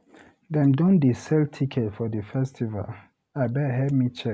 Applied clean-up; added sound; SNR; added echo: none; none; none; none.